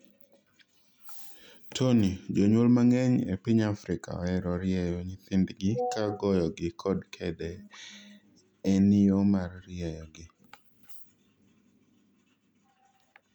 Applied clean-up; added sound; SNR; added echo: none; none; none; none.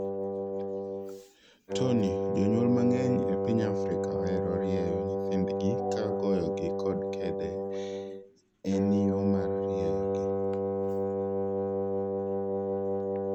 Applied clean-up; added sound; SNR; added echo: none; Wind instrument, woodwind instrument; -2 dB; none.